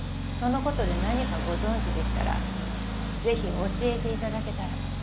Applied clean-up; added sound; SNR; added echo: none; Accelerating, revving, vroom; -3 dB; none.